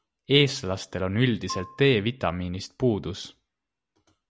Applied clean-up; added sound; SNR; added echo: none; Marimba, xylophone; 17 dB; none.